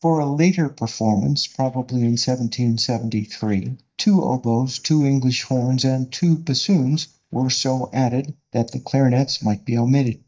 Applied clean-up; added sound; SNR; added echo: neural mask model DeepFilterNet 3.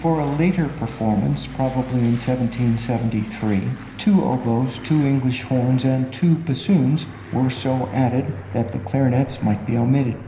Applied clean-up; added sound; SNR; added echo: none; Aircraft; 15 dB; reverberation time 0.9 s.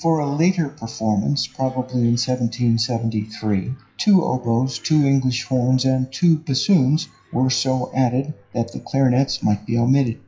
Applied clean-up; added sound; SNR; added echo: classical method WPE with log-MMSE.